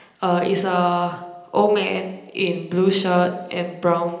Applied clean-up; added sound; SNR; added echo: none; none; none; reverberation time 0.9 s.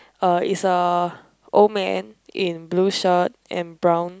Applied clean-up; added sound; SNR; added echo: none; none; none; none.